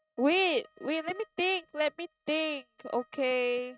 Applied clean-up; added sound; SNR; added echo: neural mask model RNNoise.